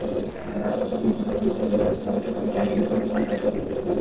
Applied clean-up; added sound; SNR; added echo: neural separator model SepFormer DNS4.